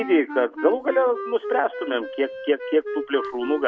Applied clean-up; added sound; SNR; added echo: none; Wind instrument, woodwind instrument; 9 dB; none.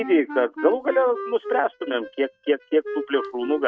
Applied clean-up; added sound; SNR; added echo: neural mask model RNNoise.